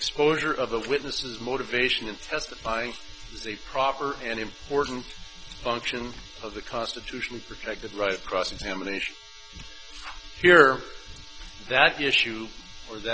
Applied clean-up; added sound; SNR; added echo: none; none; none; none.